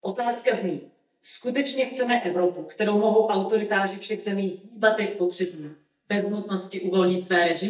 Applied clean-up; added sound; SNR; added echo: neural mask model DeepFilterNet 3.